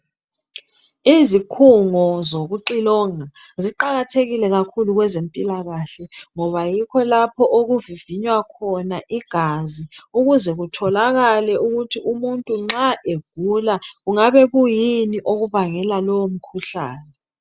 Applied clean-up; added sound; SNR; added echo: none; none; none; none.